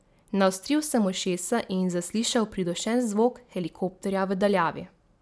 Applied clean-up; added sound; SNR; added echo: none; none; none; none.